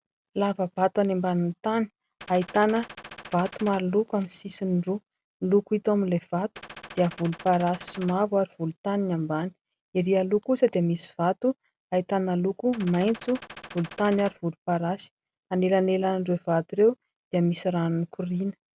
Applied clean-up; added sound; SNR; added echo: none; Gunshot, gunfire; 17 dB; none.